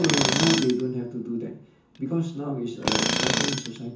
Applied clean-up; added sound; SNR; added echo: none; Tools; 0 dB; reverberation time 0.6 s.